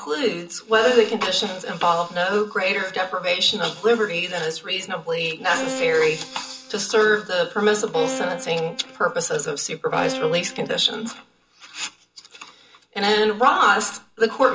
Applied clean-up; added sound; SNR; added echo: none; Bowed string instrument; 11 dB; reverberation time 0.2 s.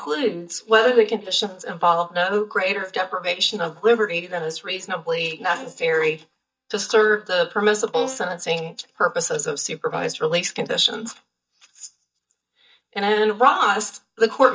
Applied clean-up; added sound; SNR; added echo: neural mask model DeepFilterNet 3.